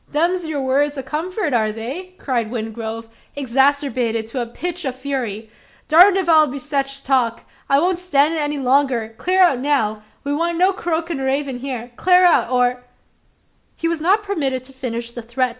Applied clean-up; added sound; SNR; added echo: none; none; none; none.